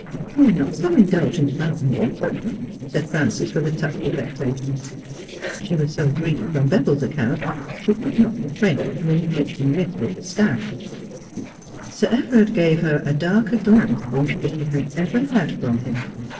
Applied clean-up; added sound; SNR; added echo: neural separator model SepFormer DNS4.